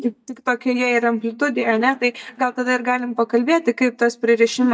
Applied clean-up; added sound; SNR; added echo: neural mask model DeepFilterNet 3.